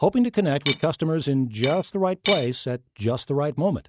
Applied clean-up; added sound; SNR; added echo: neural mask model RNNoise.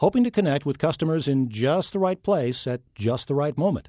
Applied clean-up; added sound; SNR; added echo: none; none; none; none.